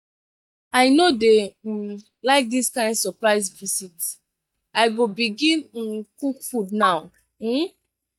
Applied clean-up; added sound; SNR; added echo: neural mask model DeepFilterNet 3.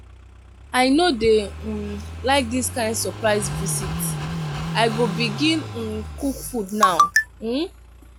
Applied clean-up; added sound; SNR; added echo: none; Car passing by / Idling; 9 dB; none.